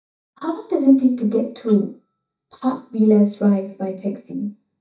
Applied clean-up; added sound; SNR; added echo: neural mask model DeepFilterNet 3.